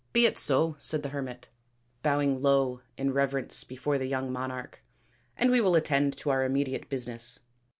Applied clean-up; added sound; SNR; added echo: none; none; none; none.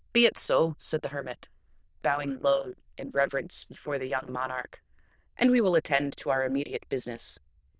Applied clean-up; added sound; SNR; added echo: neural diffusion model UNIVERSE++.